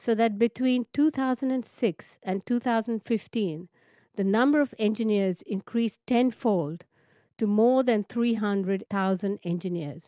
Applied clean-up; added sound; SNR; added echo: none; none; none; none.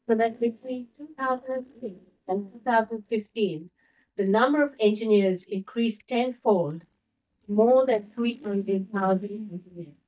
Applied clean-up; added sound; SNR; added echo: neural mask model DeepFilterNet 3.